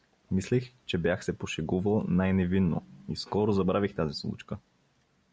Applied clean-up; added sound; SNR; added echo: none; none; none; none.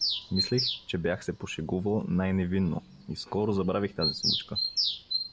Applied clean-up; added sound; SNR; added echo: none; Bird vocalization, bird call, bird song; 4 dB; none.